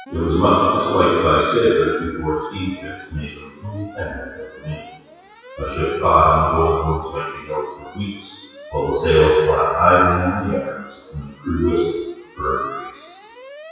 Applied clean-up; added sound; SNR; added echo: classical method WPE with log-MMSE.